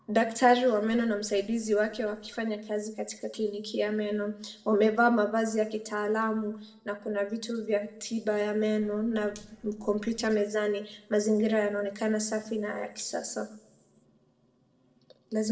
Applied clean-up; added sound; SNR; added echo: neural separator model SepFormer DNS4.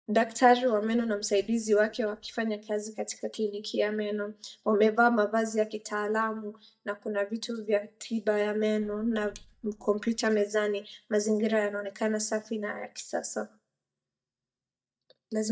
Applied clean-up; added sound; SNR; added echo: neural mask model DeepFilterNet 3.